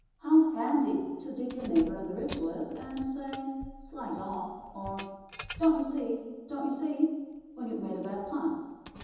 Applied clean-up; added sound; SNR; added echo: none; Keys jangling; 17 dB; reverberation time 1.1 s.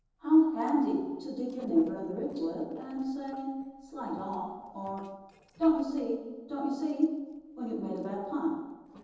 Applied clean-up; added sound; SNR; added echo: neural separator model SepFormer DNS4.